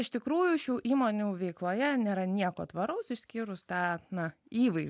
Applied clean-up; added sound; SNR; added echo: none; none; none; none.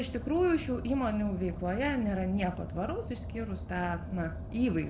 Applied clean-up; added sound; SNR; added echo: none; Car; 8 dB; reverberation time 1.2 s.